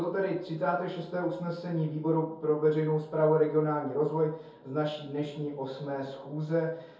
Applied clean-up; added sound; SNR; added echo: none; none; none; reverberation time 0.6 s.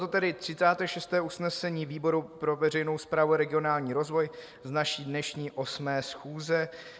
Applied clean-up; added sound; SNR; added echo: none; none; none; none.